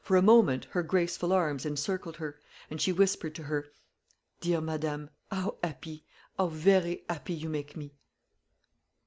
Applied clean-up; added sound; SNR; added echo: none; none; none; none.